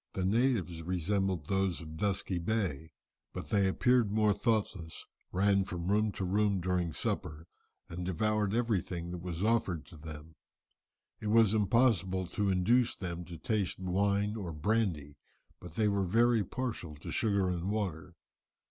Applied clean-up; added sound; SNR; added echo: none; none; none; none.